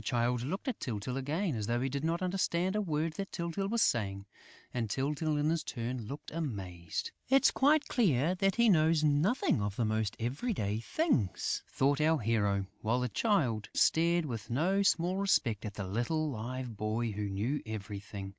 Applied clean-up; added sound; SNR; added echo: none; none; none; none.